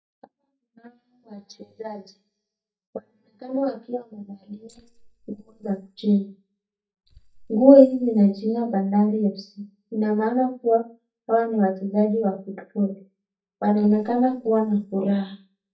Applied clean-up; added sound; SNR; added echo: neural mask model DeepFilterNet 3.